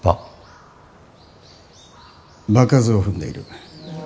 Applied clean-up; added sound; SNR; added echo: none; none; none; none.